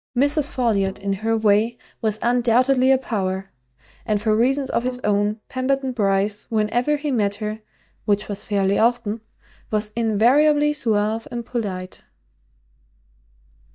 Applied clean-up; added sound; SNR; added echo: neural mask model DeepFilterNet 3.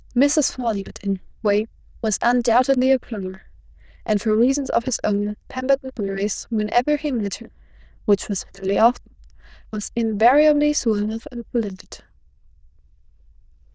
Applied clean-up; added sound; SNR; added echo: neural diffusion model UNIVERSE++.